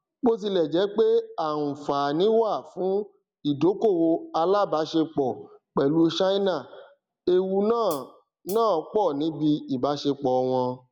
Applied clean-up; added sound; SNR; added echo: none; Hi-hat; 20 dB; none.